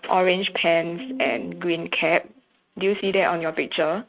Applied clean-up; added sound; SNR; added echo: neural mask model RNNoise.